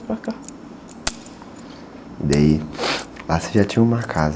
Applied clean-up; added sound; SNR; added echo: none; Keys jangling; 17 dB; none.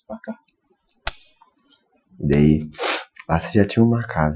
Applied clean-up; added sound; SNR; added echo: classical method Wiener filter.